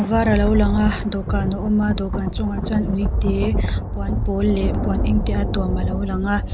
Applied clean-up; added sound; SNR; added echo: none; Thunder; 0 dB; none.